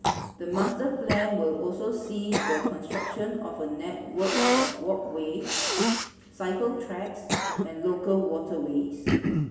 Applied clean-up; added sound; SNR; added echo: none; Cough; 1 dB; reverberation time 1.0 s.